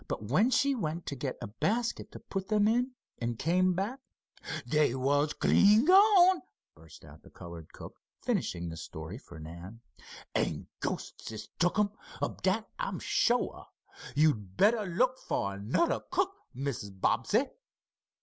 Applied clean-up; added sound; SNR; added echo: none; none; none; none.